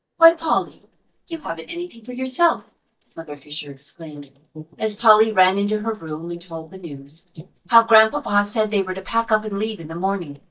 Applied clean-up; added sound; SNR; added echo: neural mask model DeepFilterNet 3.